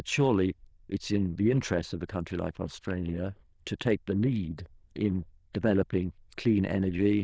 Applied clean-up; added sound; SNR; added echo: neural diffusion model UNIVERSE++.